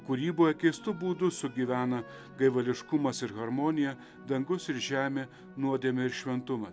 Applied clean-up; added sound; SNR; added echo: none; none; none; none.